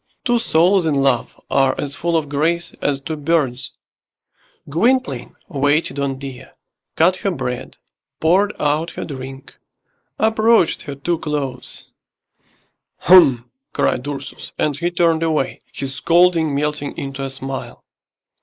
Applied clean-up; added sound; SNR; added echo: neural mask model Resemble Enhance denoiser.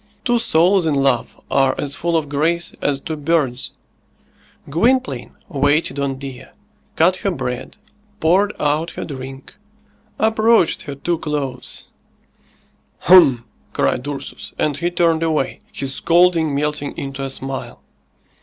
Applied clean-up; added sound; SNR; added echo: none; none; none; none.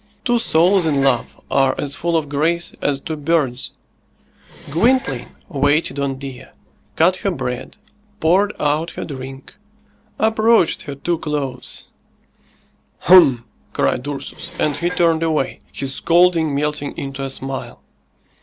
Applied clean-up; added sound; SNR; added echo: none; Dishes, pots, and pans; 19 dB; none.